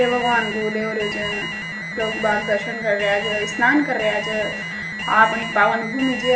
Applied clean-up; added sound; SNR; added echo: none; Alarm; 6 dB; reverberation time 0.5 s.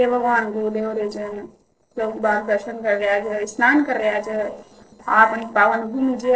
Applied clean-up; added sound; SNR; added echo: neural separator model SepFormer DNS4.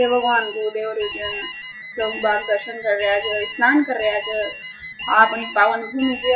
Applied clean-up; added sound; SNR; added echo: classical method WPE with log-MMSE.